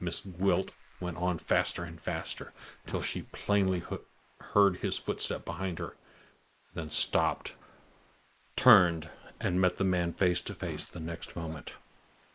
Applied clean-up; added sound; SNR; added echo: neural mask model Resemble Enhance denoiser.